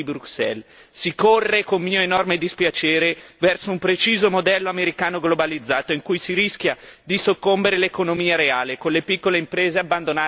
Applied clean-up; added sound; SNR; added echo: none; none; none; none.